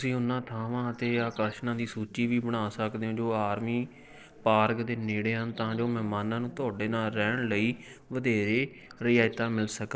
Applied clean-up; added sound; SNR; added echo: neural separator model SepFormer DNS4.